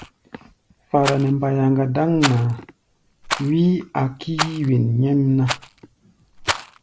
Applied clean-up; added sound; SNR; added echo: none; Rattle; 10 dB; none.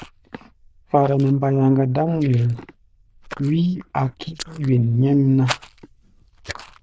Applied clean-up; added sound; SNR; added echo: neural diffusion model UNIVERSE++.